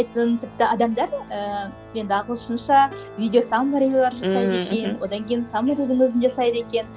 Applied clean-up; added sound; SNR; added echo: none; Organ + Plucked string instrument; 19 dB; none.